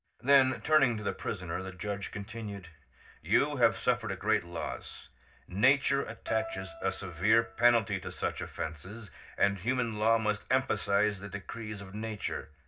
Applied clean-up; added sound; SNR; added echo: neural separator model SepFormer DNS4.